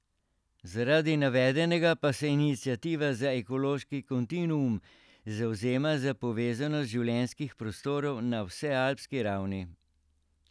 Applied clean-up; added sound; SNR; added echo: none; none; none; none.